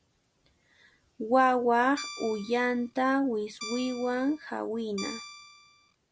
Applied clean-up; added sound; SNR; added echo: none; Guitar; 14 dB; none.